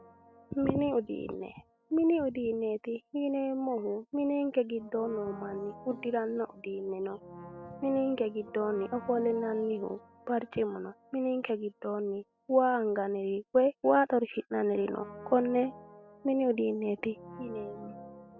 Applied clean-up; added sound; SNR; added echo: none; Brass instrument + Keyboard (musical); 19 dB; none.